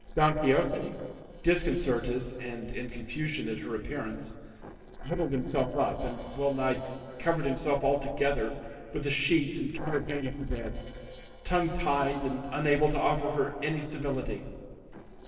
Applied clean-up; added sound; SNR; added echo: neural separator model SepFormer DNS4.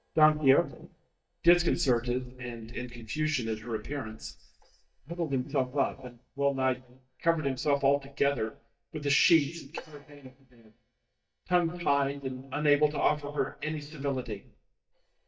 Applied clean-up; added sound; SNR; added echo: neural mask model DeepFilterNet 3.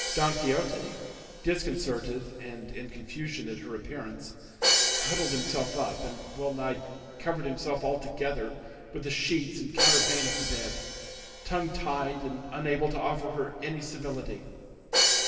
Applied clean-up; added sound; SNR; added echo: none; Crash cymbal; 1 dB; reverberation time 2.3 s.